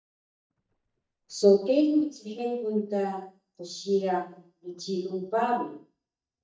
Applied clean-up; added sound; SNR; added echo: neural mask model DeepFilterNet 3.